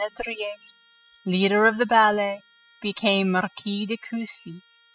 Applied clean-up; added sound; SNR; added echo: classical method spectral subtraction.